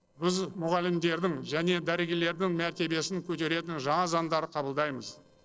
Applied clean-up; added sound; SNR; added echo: neural separator model SepFormer DNS4.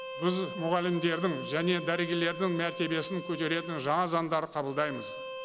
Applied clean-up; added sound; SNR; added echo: none; Bowed string instrument; 11 dB; none.